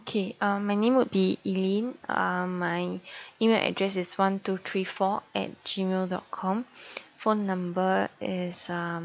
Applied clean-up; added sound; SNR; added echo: none; none; none; none.